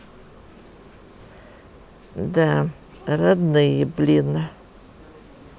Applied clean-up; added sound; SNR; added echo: none; none; none; none.